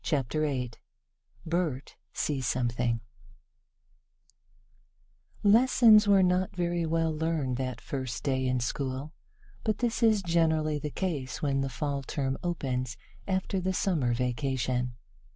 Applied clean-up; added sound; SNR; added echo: none; none; none; none.